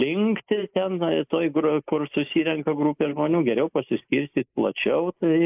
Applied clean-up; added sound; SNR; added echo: neural mask model Resemble Enhance denoiser.